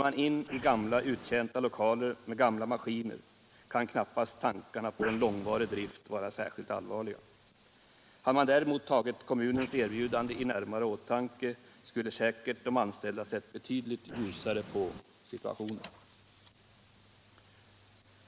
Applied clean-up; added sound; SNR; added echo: neural mask model Resemble Enhance denoiser.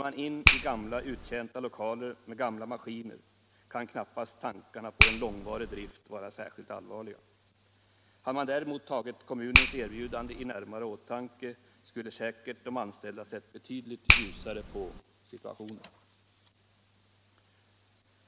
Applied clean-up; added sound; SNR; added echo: none; Finger snapping; -4 dB; none.